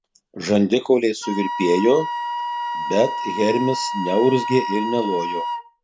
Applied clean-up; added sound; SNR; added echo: none; Wind instrument, woodwind instrument; 6 dB; none.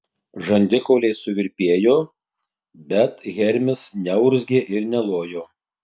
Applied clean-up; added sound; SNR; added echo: none; none; none; none.